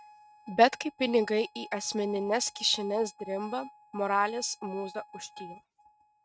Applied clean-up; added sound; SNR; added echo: neural mask model RNNoise.